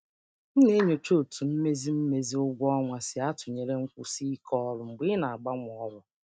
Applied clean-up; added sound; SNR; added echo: neural mask model RNNoise.